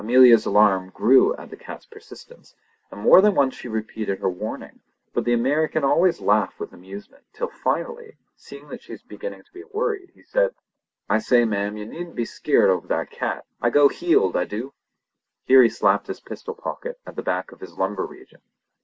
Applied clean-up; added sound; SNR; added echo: none; none; none; none.